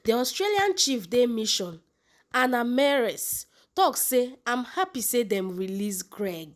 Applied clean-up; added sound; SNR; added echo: none; none; none; none.